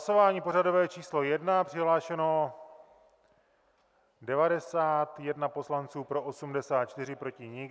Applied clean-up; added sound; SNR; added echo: none; none; none; none.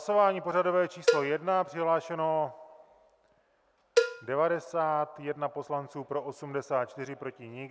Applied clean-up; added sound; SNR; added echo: none; Cowbell; 4 dB; none.